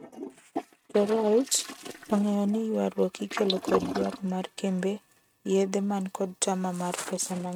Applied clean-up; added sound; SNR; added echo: neural mask model RNNoise.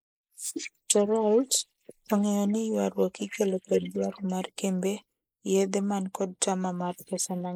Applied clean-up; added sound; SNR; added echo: neural mask model Resemble Enhance denoiser.